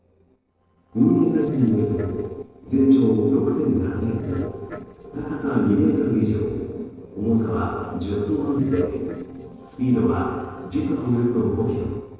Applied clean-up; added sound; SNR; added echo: neural separator model SepFormer DNS4.